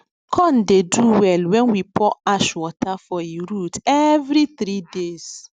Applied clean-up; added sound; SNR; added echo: none; none; none; none.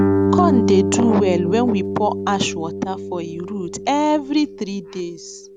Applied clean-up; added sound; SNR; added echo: none; Guitar; 1 dB; none.